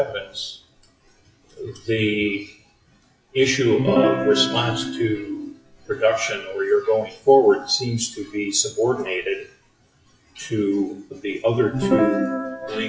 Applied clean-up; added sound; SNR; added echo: classical method WPE with log-MMSE.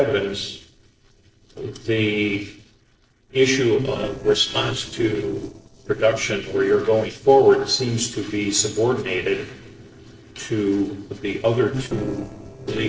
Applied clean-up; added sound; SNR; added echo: neural separator model SepFormer DNS4.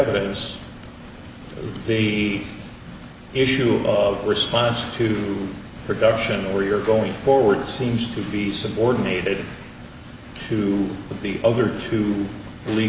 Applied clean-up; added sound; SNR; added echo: none; none; none; none.